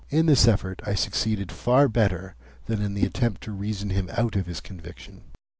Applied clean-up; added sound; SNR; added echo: none; Whoosh, swoosh, swish; 12 dB; none.